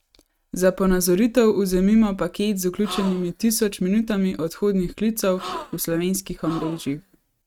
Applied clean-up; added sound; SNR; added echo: neural mask model RNNoise.